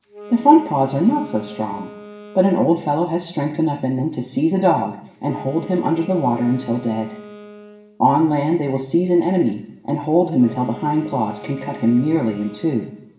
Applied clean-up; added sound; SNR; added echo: none; Wind instrument, woodwind instrument; 19 dB; reverberation time 0.8 s.